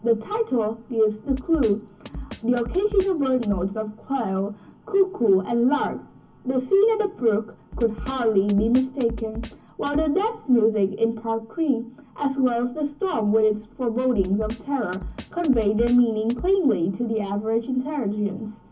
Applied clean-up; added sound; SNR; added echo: none; Drum kit; 17 dB; reverberation time 0.3 s.